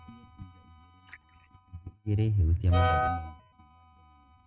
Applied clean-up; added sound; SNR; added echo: neural mask model RNNoise.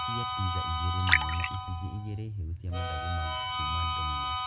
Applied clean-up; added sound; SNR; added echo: none; Harmonica + Liquid; -2 dB; none.